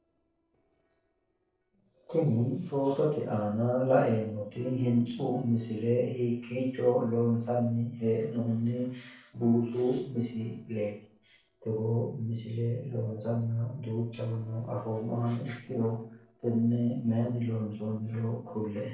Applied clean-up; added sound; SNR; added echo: neural separator model SepFormer DNS4.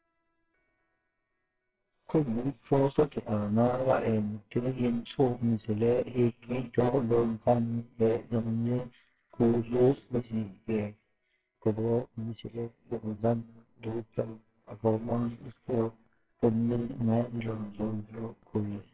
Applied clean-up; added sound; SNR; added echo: neural separator model SepFormer WHAMR!.